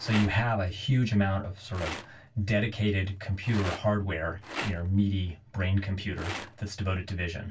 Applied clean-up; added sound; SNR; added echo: none; Rattle; 14 dB; reverberation time 0.1 s.